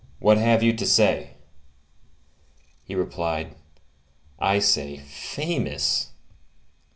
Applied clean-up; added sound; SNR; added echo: none; none; none; none.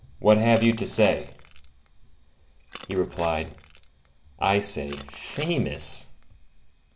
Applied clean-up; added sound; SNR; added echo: none; Crushing; 20 dB; none.